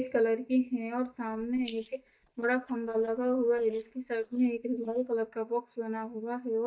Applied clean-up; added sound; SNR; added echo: neural mask model DeepFilterNet 3.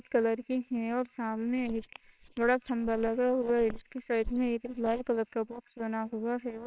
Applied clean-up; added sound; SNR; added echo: neural separator model SepFormer WHAMR!.